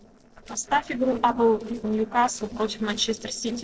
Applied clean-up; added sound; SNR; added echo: neural separator model SepFormer DNS4.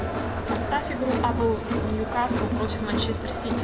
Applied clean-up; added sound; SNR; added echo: none; Crowd; -2 dB; reverberation time 1.5 s.